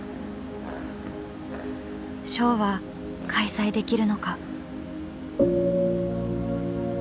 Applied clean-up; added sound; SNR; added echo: none; none; none; none.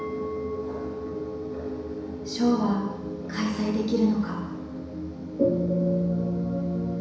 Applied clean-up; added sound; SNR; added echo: none; Chink, clink; 12 dB; reverberation time 1.0 s.